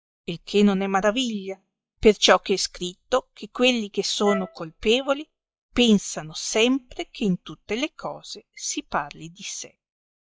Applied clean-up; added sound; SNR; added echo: classical method log-MMSE.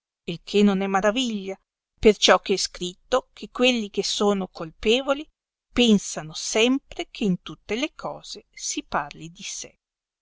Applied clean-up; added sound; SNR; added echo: none; none; none; none.